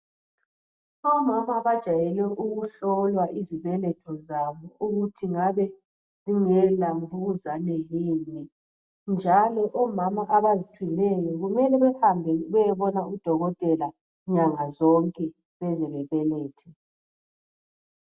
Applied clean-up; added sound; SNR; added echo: none; none; none; none.